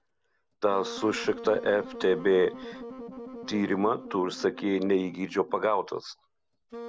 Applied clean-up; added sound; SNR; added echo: none; Wind instrument, woodwind instrument; 14 dB; none.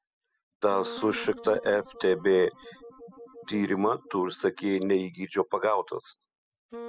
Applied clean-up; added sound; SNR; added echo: classical method spectral subtraction.